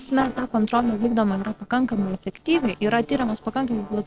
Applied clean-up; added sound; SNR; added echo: neural separator model SepFormer DNS4.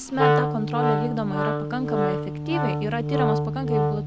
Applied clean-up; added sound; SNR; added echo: none; Wind instrument, woodwind instrument; -5 dB; none.